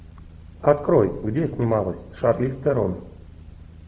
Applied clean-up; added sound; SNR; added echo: none; none; none; none.